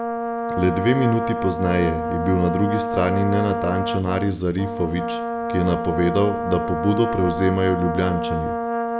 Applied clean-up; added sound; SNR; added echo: none; Brass instrument; 3 dB; none.